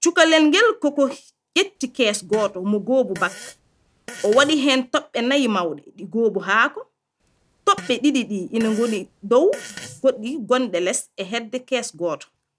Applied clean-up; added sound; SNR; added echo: none; Fart; 19 dB; none.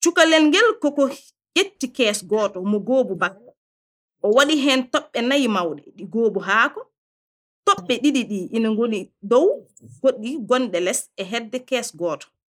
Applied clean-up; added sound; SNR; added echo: neural mask model Resemble Enhance denoiser.